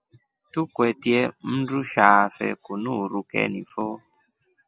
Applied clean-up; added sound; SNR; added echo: none; none; none; none.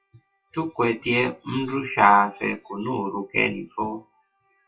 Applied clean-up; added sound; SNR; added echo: classical method WPE with log-MMSE.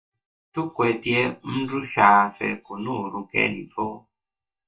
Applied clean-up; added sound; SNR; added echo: neural mask model DeepFilterNet 3.